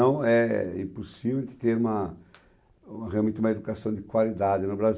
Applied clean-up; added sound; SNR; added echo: none; none; none; none.